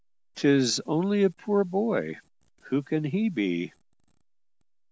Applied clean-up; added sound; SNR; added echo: none; none; none; none.